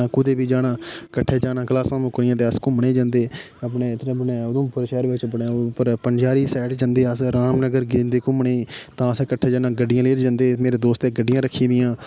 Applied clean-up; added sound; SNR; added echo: none; none; none; none.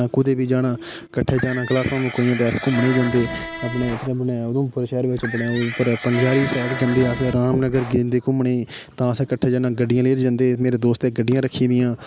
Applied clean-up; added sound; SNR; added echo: none; Accordion + Livestock, farm animals, working animals; 10 dB; none.